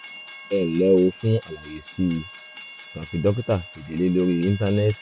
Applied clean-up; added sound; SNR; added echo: none; Train; 19 dB; none.